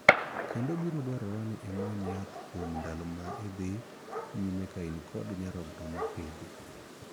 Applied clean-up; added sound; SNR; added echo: none; Gunshot, gunfire; -2 dB; none.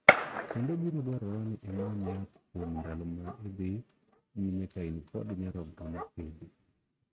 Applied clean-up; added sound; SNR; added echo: neural mask model RNNoise.